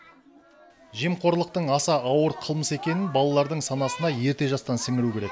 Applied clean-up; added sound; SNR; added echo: none; none; none; none.